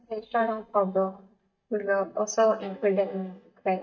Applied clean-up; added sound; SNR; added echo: neural mask model DeepFilterNet 3.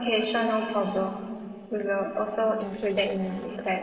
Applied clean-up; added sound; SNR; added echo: neural separator model SepFormer DNS4.